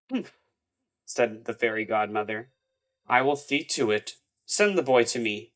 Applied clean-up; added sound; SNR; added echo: neural mask model DeepFilterNet 3.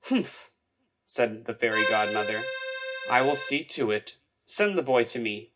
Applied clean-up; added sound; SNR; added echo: none; Accordion; 2 dB; reverberation time 0.4 s.